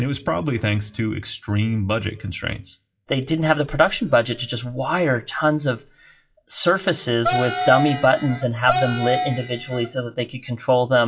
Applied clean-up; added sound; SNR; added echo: classical method WPE with log-MMSE.